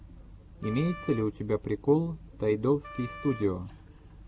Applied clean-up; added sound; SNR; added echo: none; Wind instrument, woodwind instrument; 16 dB; none.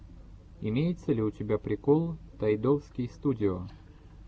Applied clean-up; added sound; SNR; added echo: none; none; none; none.